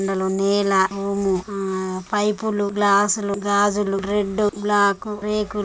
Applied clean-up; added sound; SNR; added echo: none; none; none; none.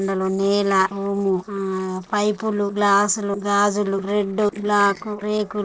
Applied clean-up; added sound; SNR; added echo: neural separator model SepFormer DNS4.